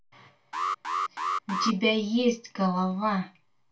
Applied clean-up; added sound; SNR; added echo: none; Alarm; 2 dB; reverberation time 0.2 s.